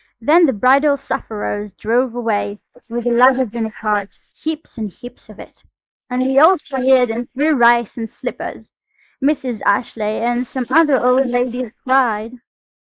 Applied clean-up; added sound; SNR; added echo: neural mask model Resemble Enhance denoiser.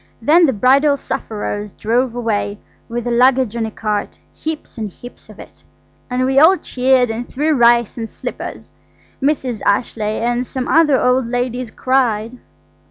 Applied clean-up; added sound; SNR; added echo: none; none; none; none.